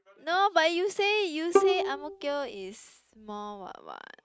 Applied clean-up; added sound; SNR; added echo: neural mask model RNNoise.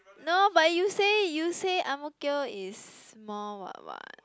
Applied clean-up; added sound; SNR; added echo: none; none; none; none.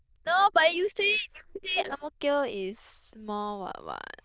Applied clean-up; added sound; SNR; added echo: neural diffusion model UNIVERSE++.